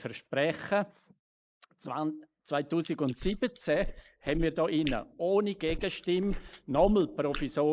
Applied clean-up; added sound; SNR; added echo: neural mask model Resemble Enhance denoiser.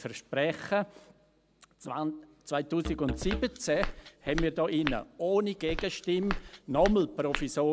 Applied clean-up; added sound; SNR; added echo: none; Walk, footsteps + Musical instrument; 7 dB; none.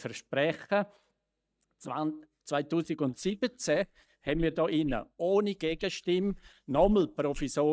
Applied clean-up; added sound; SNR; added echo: neural mask model DeepFilterNet 3.